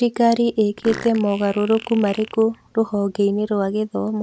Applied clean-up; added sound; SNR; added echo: none; Fart; 19 dB; none.